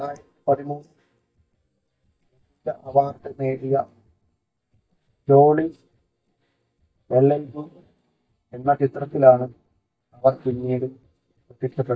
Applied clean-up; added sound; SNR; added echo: neural mask model DeepFilterNet 3.